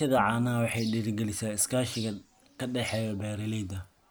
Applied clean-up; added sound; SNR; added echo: none; Bowed string instrument; 20 dB; none.